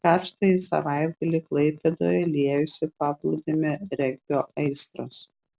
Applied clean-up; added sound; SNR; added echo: none; none; none; none.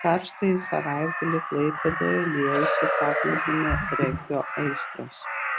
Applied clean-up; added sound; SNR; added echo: none; Crow; 1 dB; none.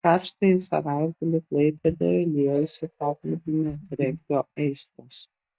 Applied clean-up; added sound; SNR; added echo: neural mask model DeepFilterNet 3.